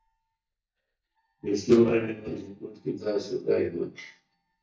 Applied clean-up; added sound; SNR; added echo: neural mask model DeepFilterNet 3.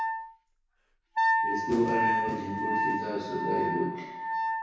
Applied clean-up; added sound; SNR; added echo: none; Wind instrument, woodwind instrument; -3 dB; reverberation time 1.1 s.